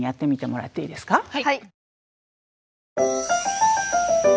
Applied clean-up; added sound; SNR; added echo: none; none; none; none.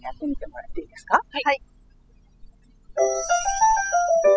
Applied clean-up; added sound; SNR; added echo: classical method spectral subtraction.